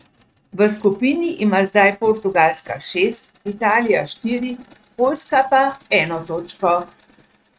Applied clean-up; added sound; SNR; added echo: neural mask model RNNoise.